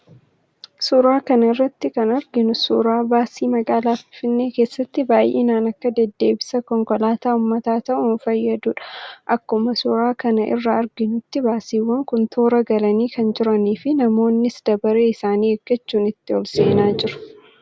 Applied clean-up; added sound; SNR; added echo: none; none; none; none.